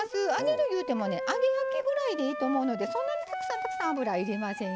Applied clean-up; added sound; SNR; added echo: none; Wind instrument, woodwind instrument; 5 dB; none.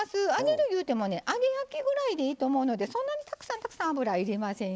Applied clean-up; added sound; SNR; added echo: none; none; none; none.